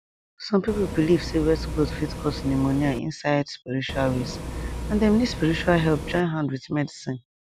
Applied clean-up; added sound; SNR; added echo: none; Bus; 7 dB; none.